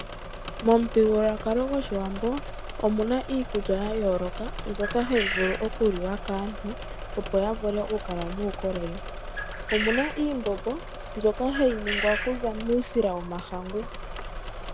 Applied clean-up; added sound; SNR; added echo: none; Bird + Engine / Mechanisms; 6 dB; none.